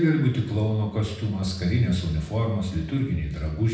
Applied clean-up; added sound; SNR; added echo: none; none; none; reverberation time 0.8 s.